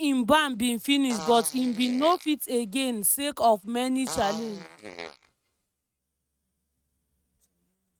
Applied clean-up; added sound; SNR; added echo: neural mask model RNNoise.